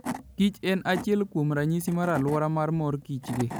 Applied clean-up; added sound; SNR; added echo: none; Wood / Tools; 13 dB; none.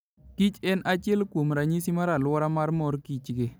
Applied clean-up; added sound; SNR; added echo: none; none; none; none.